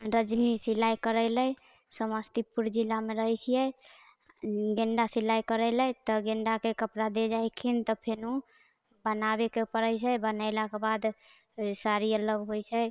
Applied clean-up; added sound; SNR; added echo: neural separator model SepFormer WHAM!.